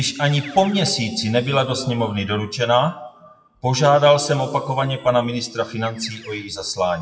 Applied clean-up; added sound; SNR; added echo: classical method WPE with log-MMSE.